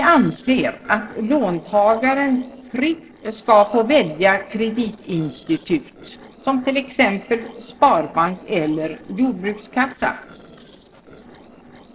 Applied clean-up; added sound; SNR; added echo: neural separator model SepFormer DNS4.